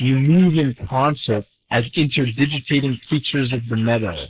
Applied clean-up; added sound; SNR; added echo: neural mask model Resemble Enhance denoiser.